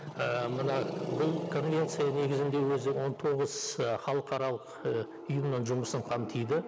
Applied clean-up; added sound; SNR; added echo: none; Growling; 9 dB; none.